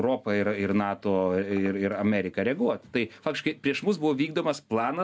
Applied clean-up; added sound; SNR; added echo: none; none; none; none.